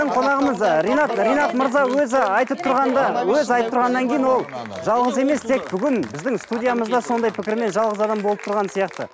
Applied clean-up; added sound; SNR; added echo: none; Applause / Cheering; 19 dB; none.